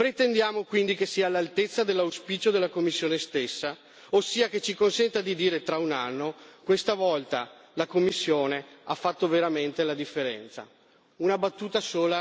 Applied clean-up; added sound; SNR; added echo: none; none; none; none.